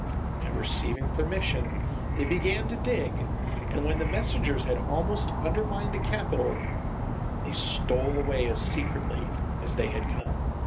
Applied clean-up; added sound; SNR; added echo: none; Insect / Frog; -2 dB; reverberation time 0.2 s.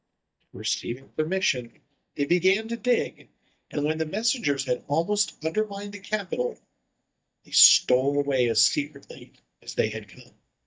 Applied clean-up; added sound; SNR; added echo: neural mask model DeepFilterNet 3.